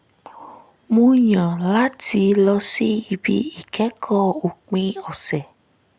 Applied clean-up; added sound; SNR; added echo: none; none; none; none.